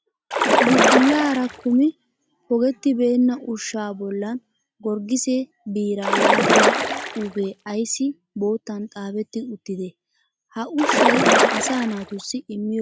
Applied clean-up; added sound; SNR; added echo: none; Splash, splatter; -5 dB; none.